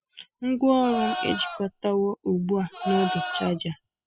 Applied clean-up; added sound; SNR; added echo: classical method spectral subtraction.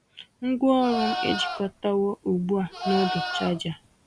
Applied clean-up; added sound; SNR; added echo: none; Livestock, farm animals, working animals; 6 dB; none.